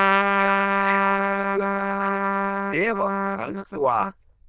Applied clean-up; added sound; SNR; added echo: neural diffusion model UNIVERSE++.